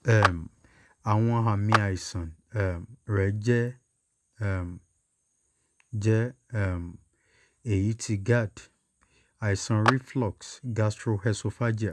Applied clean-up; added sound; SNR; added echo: none; Clapping; 5 dB; none.